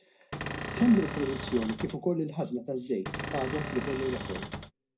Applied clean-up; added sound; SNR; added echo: none; Cupboard open or close / Door; 6 dB; reverberation time 0.4 s.